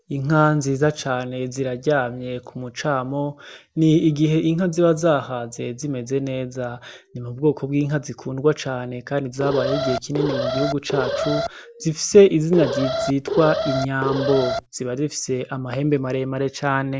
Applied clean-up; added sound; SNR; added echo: none; Alarm; 3 dB; none.